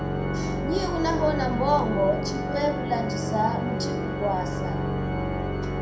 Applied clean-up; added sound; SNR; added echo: none; Organ; -1 dB; reverberation time 0.5 s.